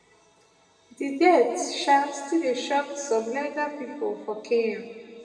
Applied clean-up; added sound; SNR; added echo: none; none; none; reverberation time 1.9 s.